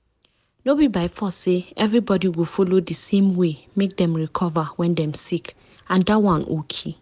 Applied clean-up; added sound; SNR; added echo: none; none; none; none.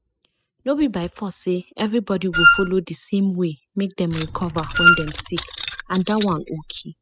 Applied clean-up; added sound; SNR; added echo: classical method spectral subtraction.